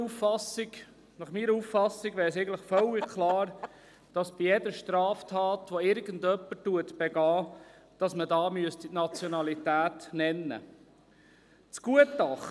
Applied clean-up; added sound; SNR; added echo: none; Chicken, rooster; 12 dB; none.